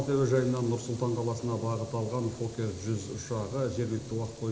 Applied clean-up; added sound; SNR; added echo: none; Frying (food); 14 dB; reverberation time 0.8 s.